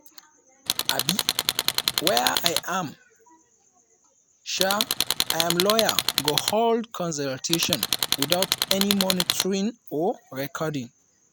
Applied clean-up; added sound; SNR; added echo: none; Tools; -3 dB; none.